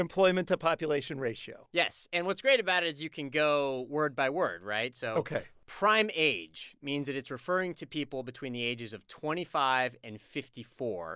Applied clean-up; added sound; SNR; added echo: none; none; none; none.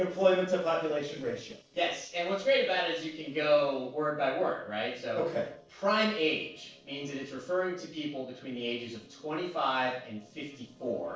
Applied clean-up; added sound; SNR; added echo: neural separator model SepFormer DNS4.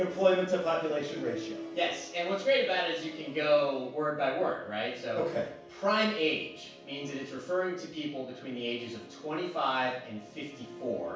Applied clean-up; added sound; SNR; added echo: none; Musical instrument; 16 dB; reverberation time 0.7 s.